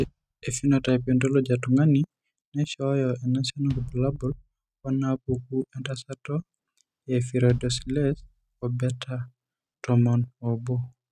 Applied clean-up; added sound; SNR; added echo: neural mask model RNNoise.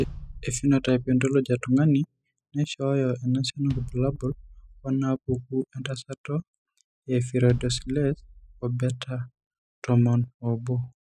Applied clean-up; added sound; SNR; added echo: classical method spectral subtraction.